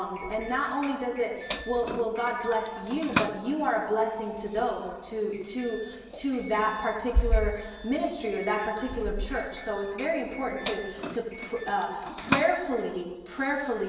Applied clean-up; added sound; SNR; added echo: none; Doorbell; 10 dB; reverberation time 1.2 s.